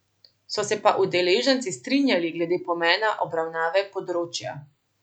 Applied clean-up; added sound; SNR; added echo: none; none; none; none.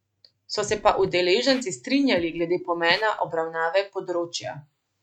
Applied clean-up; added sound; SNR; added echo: neural mask model RNNoise.